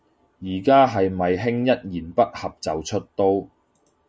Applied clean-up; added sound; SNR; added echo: none; none; none; none.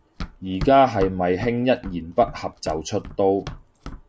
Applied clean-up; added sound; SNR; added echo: none; Run; 14 dB; none.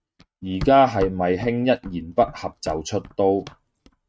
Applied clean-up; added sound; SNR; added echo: neural mask model RNNoise.